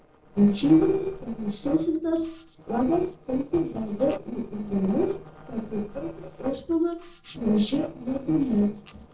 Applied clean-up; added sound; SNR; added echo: neural separator model SepFormer DNS4.